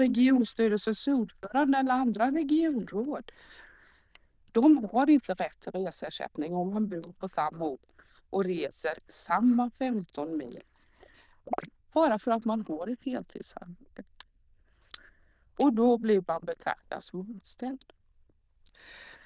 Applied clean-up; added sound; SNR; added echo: neural diffusion model UNIVERSE++.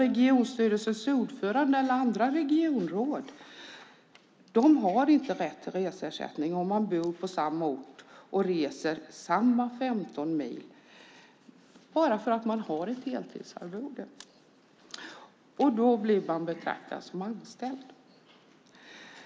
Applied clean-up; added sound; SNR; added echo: none; none; none; none.